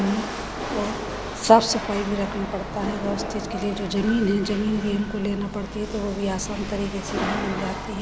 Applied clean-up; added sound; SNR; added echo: none; Rattle / Chatter / Hiss / Engine / Mechanisms; 6 dB; none.